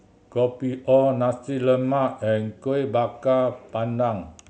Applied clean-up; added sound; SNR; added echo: none; none; none; none.